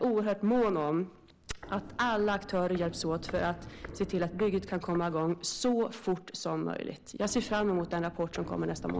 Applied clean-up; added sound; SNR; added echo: none; Walk, footsteps; 16 dB; none.